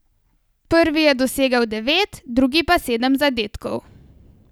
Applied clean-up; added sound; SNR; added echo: none; none; none; none.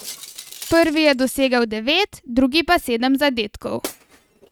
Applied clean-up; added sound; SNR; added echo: neural mask model RNNoise.